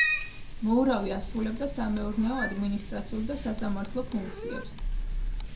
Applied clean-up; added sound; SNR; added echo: none; Cat; 2 dB; reverberation time 0.3 s.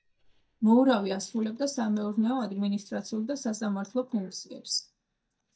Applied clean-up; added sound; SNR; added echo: neural mask model DeepFilterNet 3.